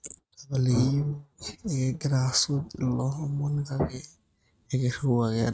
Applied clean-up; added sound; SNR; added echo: neural mask model RNNoise.